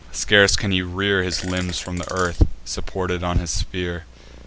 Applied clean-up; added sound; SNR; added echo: none; Purr + Fart; 14 dB; none.